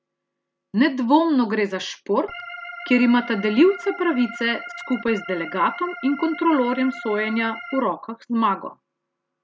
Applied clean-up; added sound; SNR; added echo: none; Organ; 13 dB; none.